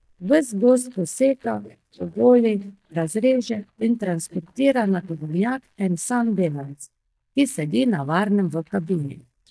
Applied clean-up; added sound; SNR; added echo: neural mask model DeepFilterNet 3.